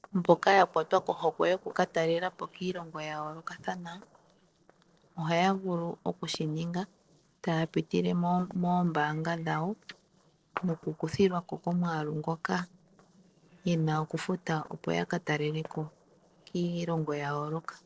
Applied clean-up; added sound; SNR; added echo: neural separator model SepFormer DNS4.